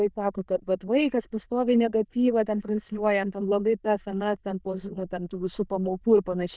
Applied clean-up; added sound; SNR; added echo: neural diffusion model UNIVERSE++.